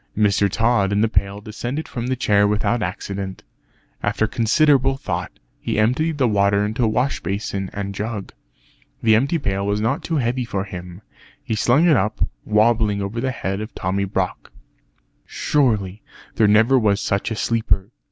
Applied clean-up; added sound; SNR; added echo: none; none; none; none.